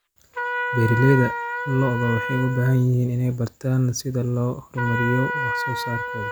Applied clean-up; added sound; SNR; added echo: none; Trumpet; 6 dB; none.